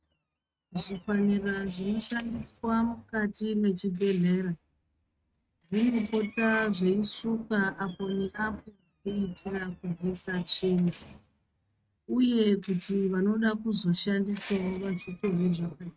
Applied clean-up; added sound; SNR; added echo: neural mask model RNNoise.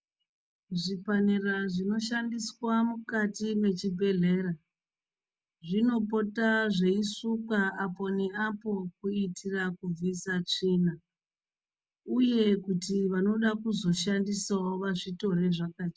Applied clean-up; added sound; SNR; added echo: none; none; none; none.